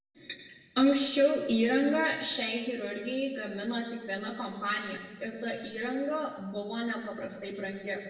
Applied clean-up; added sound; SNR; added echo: none; none; none; reverberation time 1.1 s.